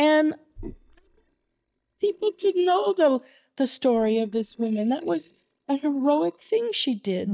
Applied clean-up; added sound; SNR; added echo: neural mask model DeepFilterNet 3.